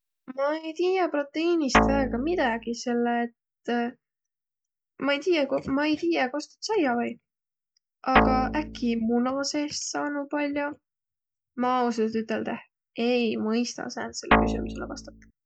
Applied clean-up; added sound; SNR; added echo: none; Guitar; -3 dB; none.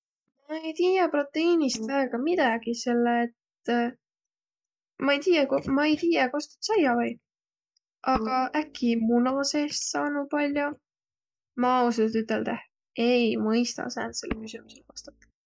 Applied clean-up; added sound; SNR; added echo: neural mask model DeepFilterNet 3.